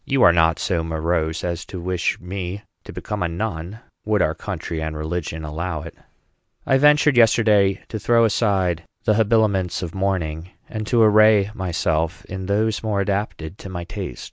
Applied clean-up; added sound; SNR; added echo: none; none; none; none.